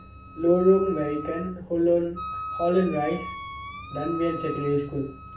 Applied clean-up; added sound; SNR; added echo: none; Wind instrument, woodwind instrument; 12 dB; reverberation time 0.4 s.